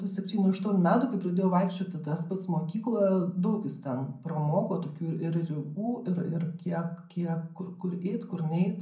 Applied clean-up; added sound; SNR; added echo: none; none; none; reverberation time 0.5 s.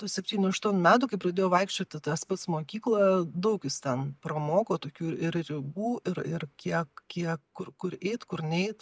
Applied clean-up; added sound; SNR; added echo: none; none; none; none.